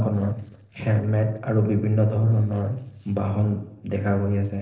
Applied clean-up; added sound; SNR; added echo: neural separator model SepFormer DNS4.